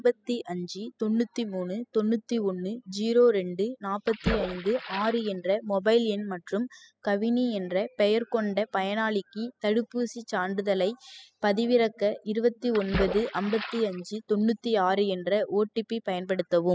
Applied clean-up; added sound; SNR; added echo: classical method spectral subtraction.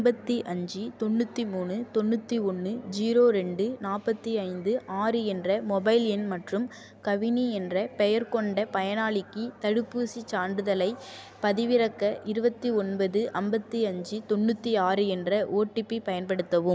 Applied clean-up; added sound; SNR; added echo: none; none; none; none.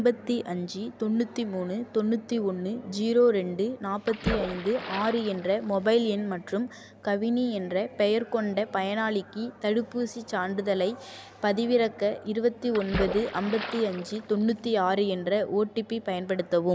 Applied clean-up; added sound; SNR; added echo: none; Splash, splatter; 9 dB; none.